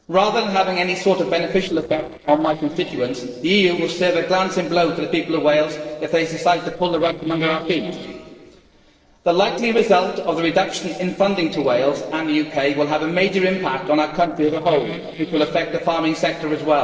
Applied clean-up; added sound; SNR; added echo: neural separator model SepFormer DNS4.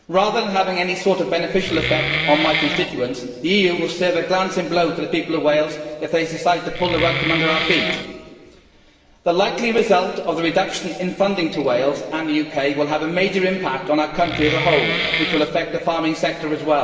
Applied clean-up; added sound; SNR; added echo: none; Wood; 3 dB; reverberation time 1.9 s.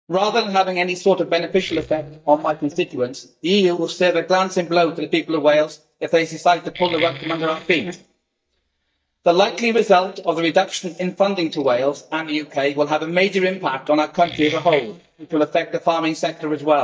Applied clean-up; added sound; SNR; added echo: neural mask model DeepFilterNet 3.